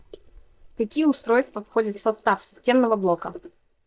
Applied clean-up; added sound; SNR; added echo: neural mask model DeepFilterNet 3.